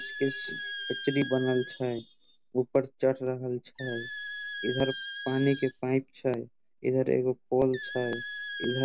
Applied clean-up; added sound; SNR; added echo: none; Squeak; 10 dB; none.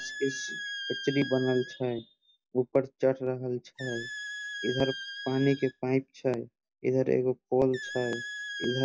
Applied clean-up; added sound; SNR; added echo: classical method log-MMSE.